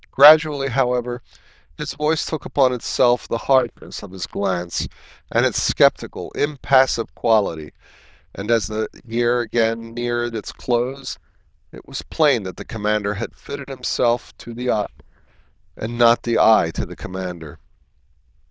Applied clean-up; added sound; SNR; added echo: neural diffusion model UNIVERSE++.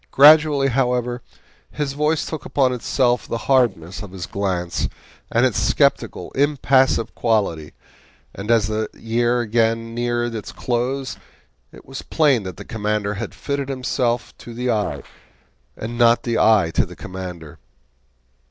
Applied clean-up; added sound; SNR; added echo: neural separator model SepFormer DNS4.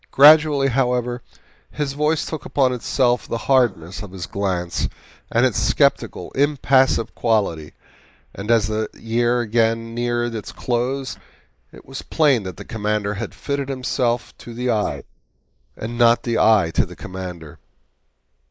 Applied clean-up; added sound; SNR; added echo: neural mask model Resemble Enhance denoiser.